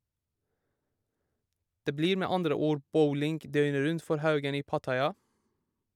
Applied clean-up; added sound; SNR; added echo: none; none; none; none.